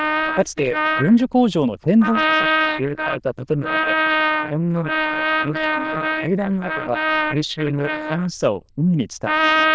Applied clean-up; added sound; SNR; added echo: neural diffusion model UNIVERSE++.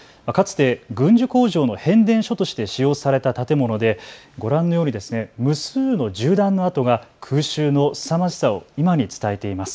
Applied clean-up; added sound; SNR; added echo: none; none; none; none.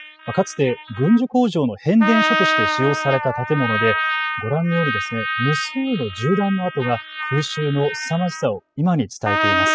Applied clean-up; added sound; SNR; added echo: classical method spectral subtraction.